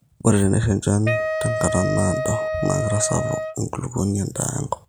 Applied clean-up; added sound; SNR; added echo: none; Wind instrument, woodwind instrument; 4 dB; none.